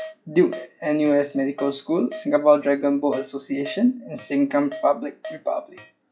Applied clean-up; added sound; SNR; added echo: classical method log-MMSE.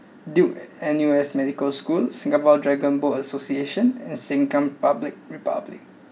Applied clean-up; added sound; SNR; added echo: none; none; none; none.